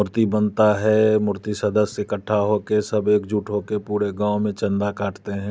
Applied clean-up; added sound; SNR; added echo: none; none; none; none.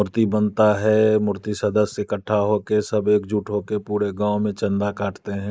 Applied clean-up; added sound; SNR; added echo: neural mask model Resemble Enhance denoiser.